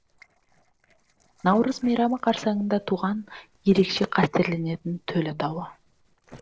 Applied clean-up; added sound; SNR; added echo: neural separator model SepFormer DNS4.